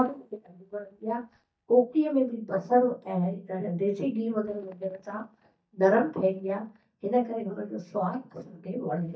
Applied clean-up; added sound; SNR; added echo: neural mask model DeepFilterNet 3.